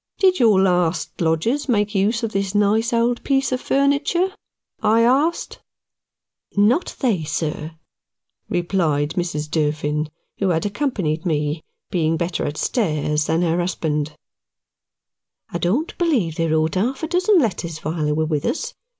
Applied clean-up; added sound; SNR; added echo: none; none; none; none.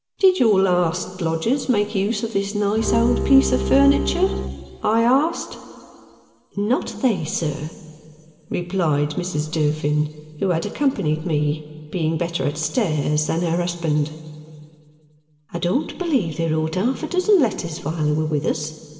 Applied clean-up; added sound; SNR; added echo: none; Bowed string instrument; 3 dB; reverberation time 2.3 s.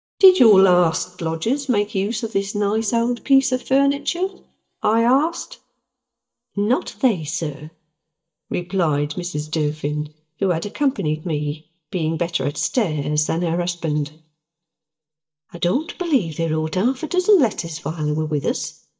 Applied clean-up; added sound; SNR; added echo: neural mask model DeepFilterNet 3.